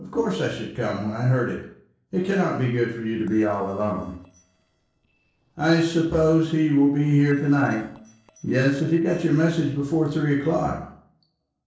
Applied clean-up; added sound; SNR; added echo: neural separator model SepFormer DNS4.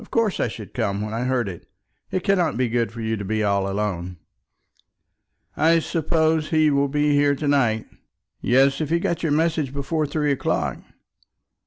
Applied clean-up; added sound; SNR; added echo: none; none; none; none.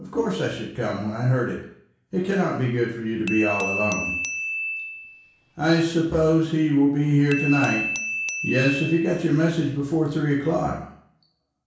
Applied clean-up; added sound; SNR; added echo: none; Glass / Bell; 8 dB; reverberation time 0.6 s.